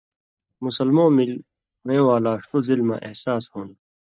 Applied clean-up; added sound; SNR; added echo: neural mask model DeepFilterNet 3.